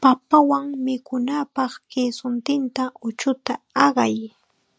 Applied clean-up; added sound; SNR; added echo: none; none; none; none.